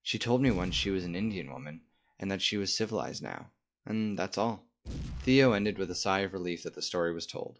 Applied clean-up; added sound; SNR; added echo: classical method log-MMSE.